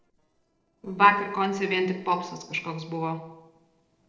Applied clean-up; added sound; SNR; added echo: neural separator model SepFormer DNS4.